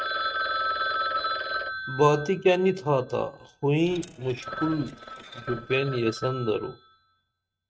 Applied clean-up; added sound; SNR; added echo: neural mask model RNNoise.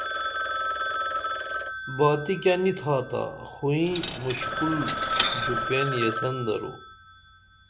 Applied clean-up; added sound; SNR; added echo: none; Telephone + Coin (dropping); 2 dB; none.